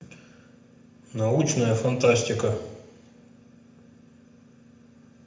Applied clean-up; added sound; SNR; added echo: none; none; none; reverberation time 0.8 s.